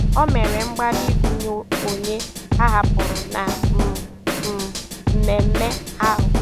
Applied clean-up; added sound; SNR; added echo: none; Drum kit; -5 dB; none.